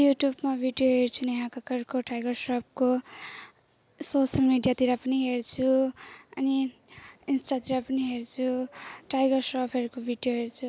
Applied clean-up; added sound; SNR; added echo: none; none; none; none.